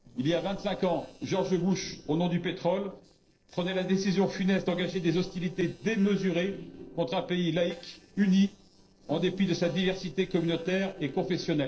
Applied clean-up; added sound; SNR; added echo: neural separator model SepFormer DNS4.